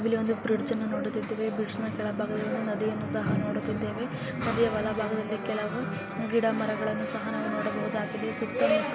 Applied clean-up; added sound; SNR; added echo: none; none; none; none.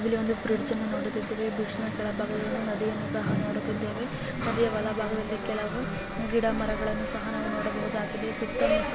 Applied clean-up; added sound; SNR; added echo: none; Water + Domestic sounds, home sounds; 11 dB; none.